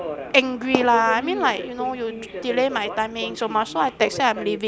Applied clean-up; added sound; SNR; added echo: none; Subway, metro, underground; 10 dB; none.